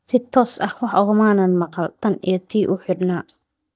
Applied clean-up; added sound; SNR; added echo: neural mask model DeepFilterNet 3.